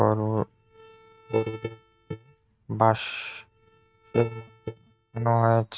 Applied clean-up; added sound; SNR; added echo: neural mask model RNNoise.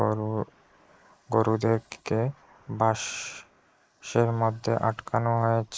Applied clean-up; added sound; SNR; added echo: neural mask model Resemble Enhance denoiser.